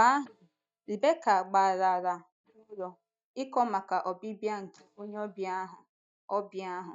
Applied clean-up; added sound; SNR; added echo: neural mask model DeepFilterNet 3.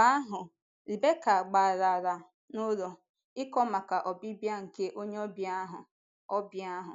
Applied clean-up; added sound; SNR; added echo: none; none; none; none.